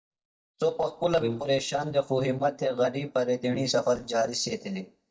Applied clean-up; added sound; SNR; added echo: neural mask model DeepFilterNet 3.